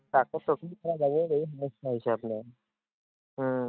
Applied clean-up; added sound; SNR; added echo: neural mask model RNNoise.